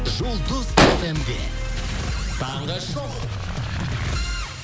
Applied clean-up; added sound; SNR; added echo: none; Explosion; -5 dB; none.